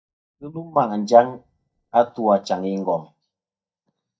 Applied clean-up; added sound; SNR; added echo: neural mask model DeepFilterNet 3.